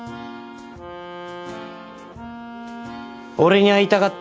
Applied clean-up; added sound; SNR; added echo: none; none; none; none.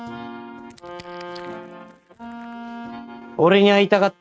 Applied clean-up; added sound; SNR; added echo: neural mask model RNNoise.